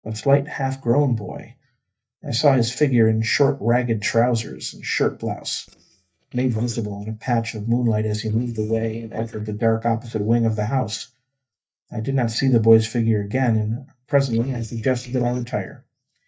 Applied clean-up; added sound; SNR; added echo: neural mask model DeepFilterNet 3.